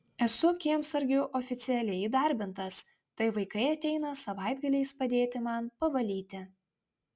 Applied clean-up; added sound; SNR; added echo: none; none; none; none.